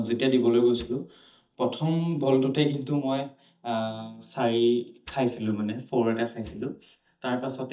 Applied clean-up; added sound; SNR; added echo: neural mask model DeepFilterNet 3.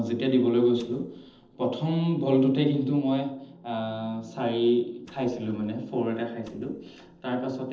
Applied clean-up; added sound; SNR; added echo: neural separator model SepFormer DNS4.